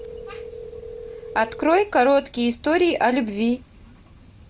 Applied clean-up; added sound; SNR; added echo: none; Telephone; 17 dB; none.